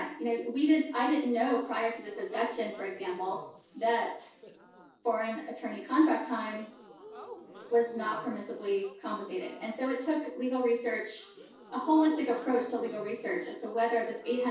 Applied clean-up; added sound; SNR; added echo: neural separator model SepFormer DNS4.